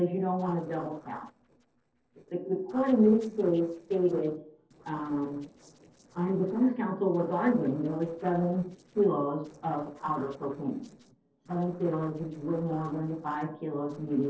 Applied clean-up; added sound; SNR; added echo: neural separator model SepFormer DNS4.